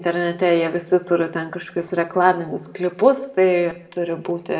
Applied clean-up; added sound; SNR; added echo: none; none; none; reverberation time 0.6 s.